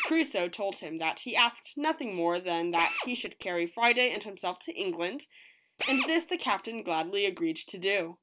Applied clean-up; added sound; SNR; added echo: none; Drill; 12 dB; none.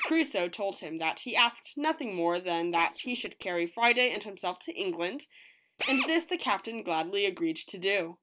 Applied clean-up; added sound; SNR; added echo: neural mask model Resemble Enhance denoiser.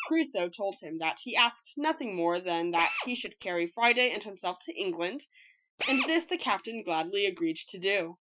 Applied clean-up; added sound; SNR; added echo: classical method Wiener filter.